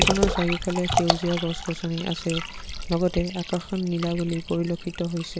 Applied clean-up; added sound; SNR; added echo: none; Liquid; 3 dB; none.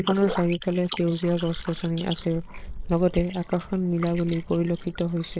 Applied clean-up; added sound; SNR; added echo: neural mask model Resemble Enhance denoiser.